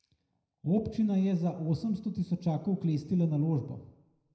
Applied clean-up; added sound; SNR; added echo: none; none; none; reverberation time 0.8 s.